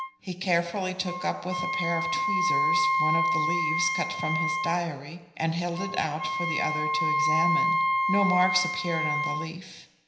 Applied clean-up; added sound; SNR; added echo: none; Wind instrument, woodwind instrument; -2 dB; reverberation time 0.9 s.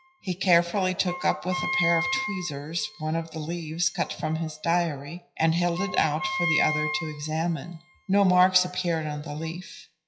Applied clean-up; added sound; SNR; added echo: classical method WPE with log-MMSE.